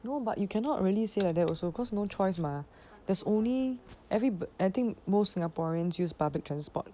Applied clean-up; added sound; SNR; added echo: none; Keys jangling; 10 dB; none.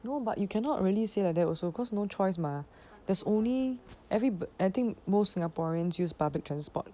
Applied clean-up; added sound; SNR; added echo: none; none; none; none.